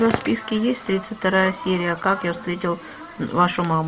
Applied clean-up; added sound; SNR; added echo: none; Keys jangling + Crackle; 14 dB; none.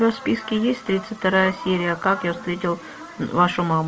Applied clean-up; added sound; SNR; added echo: none; none; none; none.